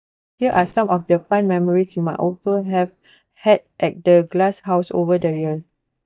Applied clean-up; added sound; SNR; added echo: neural mask model DeepFilterNet 3.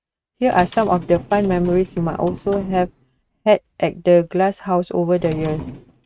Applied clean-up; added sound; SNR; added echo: neural mask model RNNoise.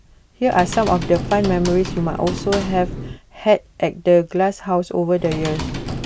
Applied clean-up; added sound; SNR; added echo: none; Computer keyboard; 9 dB; none.